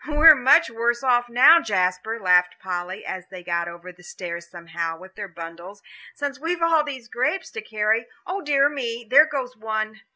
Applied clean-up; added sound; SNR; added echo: none; none; none; none.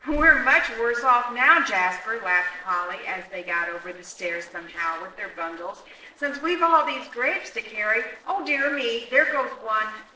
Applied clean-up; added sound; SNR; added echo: neural separator model SepFormer DNS4.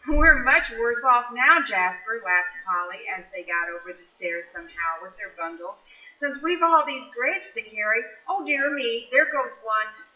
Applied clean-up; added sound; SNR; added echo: classical method WPE with log-MMSE.